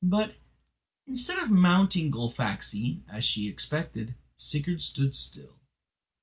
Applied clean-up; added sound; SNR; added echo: none; none; none; none.